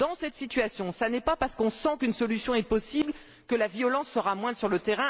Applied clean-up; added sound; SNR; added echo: none; none; none; none.